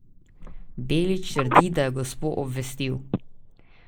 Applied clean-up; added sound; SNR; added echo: neural mask model Resemble Enhance denoiser.